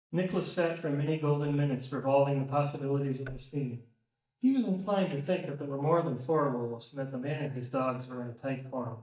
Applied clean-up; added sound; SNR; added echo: neural mask model DeepFilterNet 3.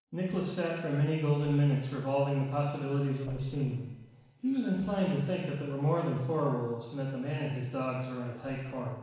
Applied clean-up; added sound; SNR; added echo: neural separator model SepFormer DNS4.